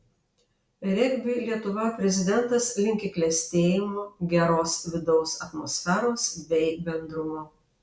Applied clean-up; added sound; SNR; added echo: none; none; none; none.